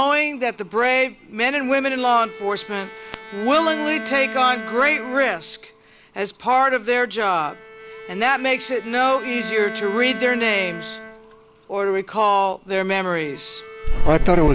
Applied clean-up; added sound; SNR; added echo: none; Bowed string instrument; 15 dB; none.